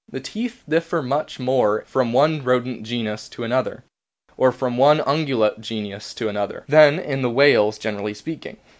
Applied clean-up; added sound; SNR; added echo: none; none; none; none.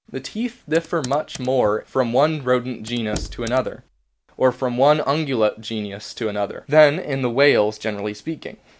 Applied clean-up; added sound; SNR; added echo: none; Knock + Computer keyboard; 18 dB; none.